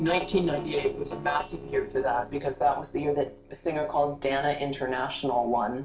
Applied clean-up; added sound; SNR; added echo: neural separator model SepFormer DNS4.